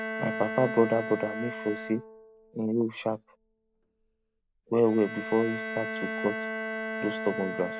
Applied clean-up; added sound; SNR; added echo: none; Bowed string instrument; 6 dB; none.